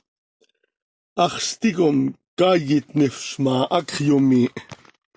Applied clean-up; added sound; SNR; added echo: none; none; none; none.